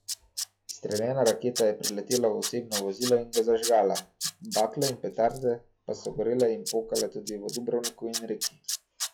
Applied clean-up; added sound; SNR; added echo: classical method log-MMSE.